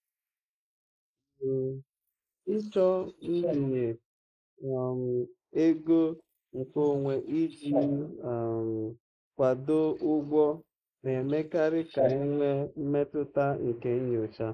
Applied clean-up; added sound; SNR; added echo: neural mask model Resemble Enhance denoiser.